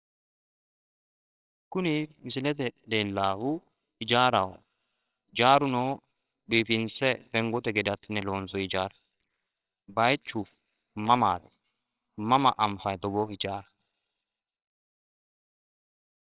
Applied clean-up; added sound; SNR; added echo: neural separator model SepFormer WHAMR!.